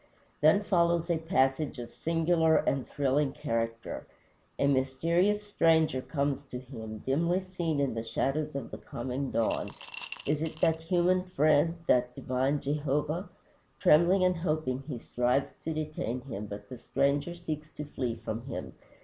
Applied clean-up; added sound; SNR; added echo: none; Coin (dropping) / Glass; 13 dB; none.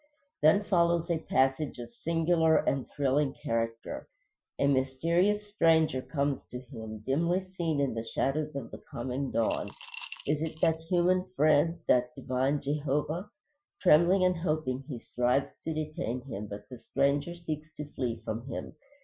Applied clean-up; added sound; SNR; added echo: classical method Wiener filter.